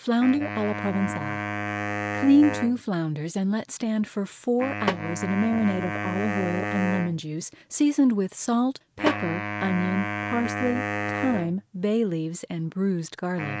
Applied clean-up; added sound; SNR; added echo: neural mask model RNNoise.